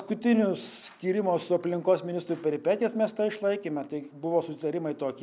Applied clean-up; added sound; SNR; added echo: none; none; none; none.